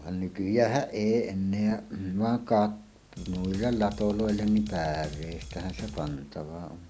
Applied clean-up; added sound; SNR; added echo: none; Drum kit; 12 dB; none.